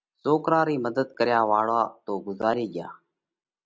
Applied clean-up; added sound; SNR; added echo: none; none; none; none.